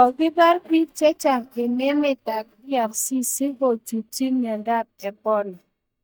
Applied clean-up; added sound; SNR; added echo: neural mask model DeepFilterNet 3.